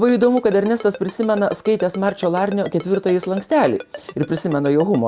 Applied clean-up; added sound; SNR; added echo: none; Ringtone; 18 dB; none.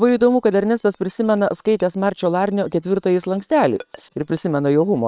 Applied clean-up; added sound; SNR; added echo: neural separator model SepFormer WHAM!.